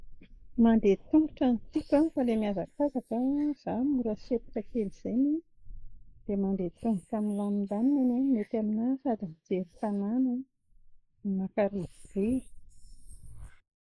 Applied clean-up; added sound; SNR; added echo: neural mask model Resemble Enhance denoiser.